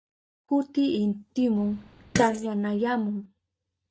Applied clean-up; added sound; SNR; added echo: neural mask model DeepFilterNet 3.